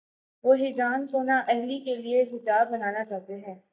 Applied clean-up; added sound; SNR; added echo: neural mask model DeepFilterNet 3.